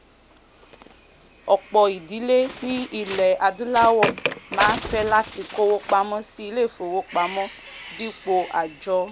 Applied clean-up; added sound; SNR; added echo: none; Bird; 8 dB; none.